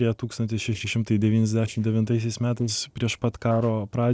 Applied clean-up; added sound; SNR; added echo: neural separator model SepFormer DNS4.